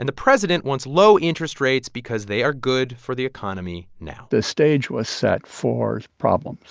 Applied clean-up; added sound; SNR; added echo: none; none; none; none.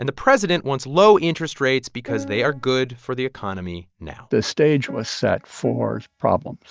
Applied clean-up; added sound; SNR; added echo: neural mask model DeepFilterNet 3.